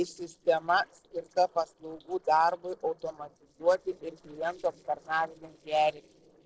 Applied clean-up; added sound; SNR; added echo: neural separator model SepFormer DNS4.